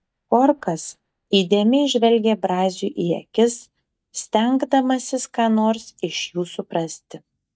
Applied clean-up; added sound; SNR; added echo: neural mask model DeepFilterNet 3.